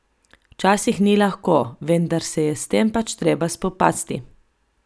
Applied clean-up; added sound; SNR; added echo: none; none; none; none.